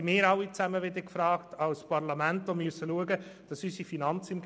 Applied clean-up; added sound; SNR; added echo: none; none; none; none.